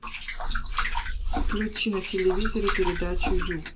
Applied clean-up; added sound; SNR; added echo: none; Liquid; -3 dB; reverberation time 0.6 s.